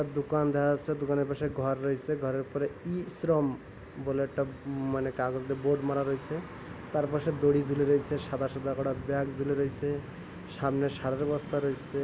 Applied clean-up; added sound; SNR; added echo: none; none; none; none.